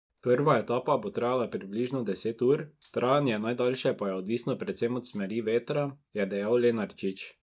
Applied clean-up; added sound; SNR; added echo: neural mask model DeepFilterNet 3.